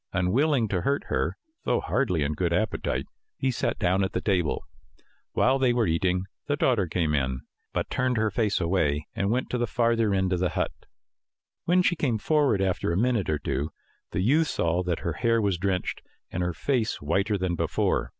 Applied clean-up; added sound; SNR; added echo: none; none; none; none.